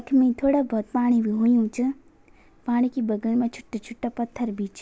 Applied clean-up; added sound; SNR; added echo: none; none; none; none.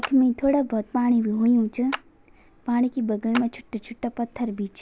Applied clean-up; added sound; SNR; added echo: none; Clapping; 16 dB; none.